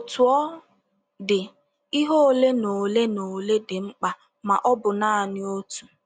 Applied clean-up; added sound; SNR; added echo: none; none; none; none.